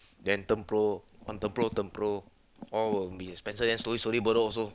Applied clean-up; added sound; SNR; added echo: none; none; none; none.